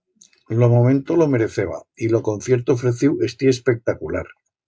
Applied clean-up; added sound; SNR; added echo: none; none; none; none.